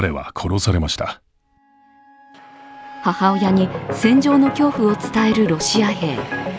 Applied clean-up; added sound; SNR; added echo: none; none; none; none.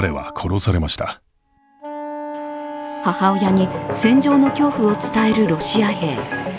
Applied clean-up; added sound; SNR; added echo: none; Wind instrument, woodwind instrument; 12 dB; none.